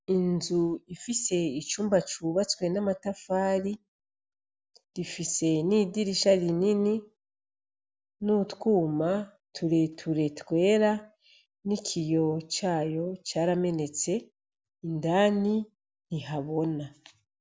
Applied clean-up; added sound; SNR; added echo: none; none; none; none.